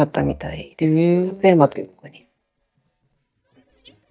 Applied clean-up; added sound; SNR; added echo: neural mask model DeepFilterNet 3.